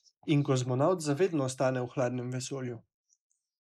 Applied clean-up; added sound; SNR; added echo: neural mask model Resemble Enhance denoiser.